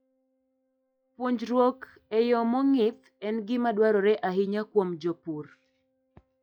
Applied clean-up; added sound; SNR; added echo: classical method log-MMSE.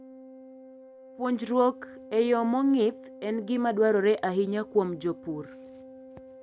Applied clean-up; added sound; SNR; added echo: none; Organ; 19 dB; none.